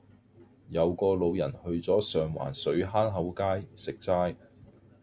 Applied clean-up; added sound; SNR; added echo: none; none; none; none.